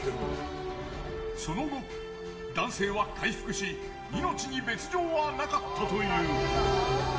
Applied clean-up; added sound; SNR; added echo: none; Bowed string instrument; 13 dB; reverberation time 1.0 s.